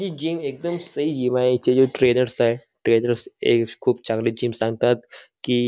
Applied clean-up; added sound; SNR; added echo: none; none; none; none.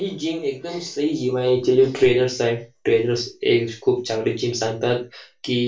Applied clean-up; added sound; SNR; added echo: none; none; none; reverberation time 0.2 s.